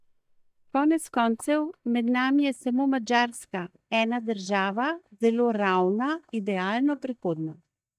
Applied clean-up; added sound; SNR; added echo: neural mask model DeepFilterNet 3.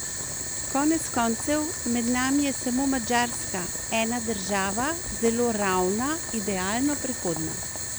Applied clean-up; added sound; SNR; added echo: none; Boiling; 5 dB; none.